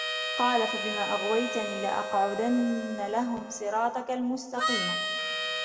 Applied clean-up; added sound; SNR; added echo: none; Harmonica; 3 dB; reverberation time 1.8 s.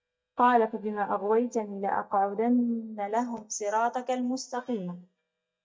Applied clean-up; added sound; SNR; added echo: neural mask model DeepFilterNet 3.